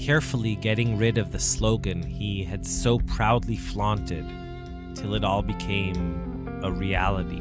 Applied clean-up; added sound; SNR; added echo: none; none; none; none.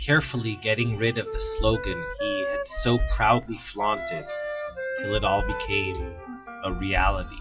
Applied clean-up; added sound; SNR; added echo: classical method WPE with log-MMSE.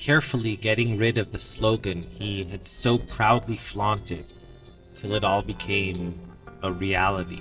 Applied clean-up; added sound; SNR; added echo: neural separator model SepFormer DNS4.